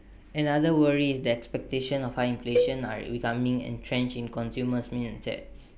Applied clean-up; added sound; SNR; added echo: none; Cowbell; 3 dB; none.